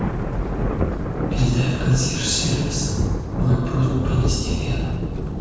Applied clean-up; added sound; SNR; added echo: none; Thunder; -1 dB; reverberation time 1.2 s.